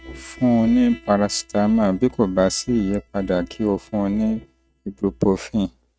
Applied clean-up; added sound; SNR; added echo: neural mask model RNNoise.